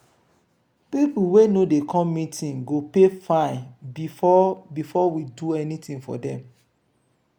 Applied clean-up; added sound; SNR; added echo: none; none; none; none.